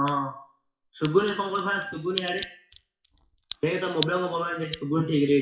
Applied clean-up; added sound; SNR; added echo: classical method WPE with log-MMSE.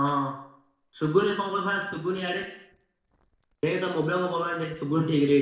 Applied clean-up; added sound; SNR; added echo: neural separator model SepFormer DNS4.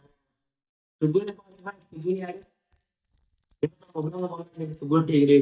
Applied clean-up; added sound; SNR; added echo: neural mask model DeepFilterNet 3.